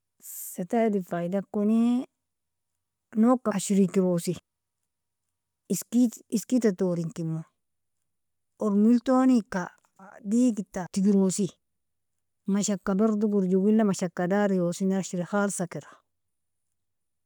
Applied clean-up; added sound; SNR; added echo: none; none; none; none.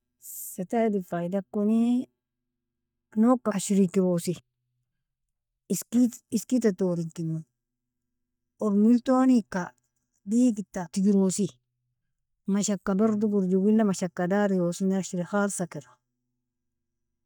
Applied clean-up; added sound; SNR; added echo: neural mask model DeepFilterNet 3.